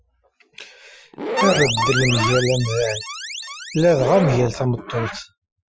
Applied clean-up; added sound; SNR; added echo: classical method Wiener filter.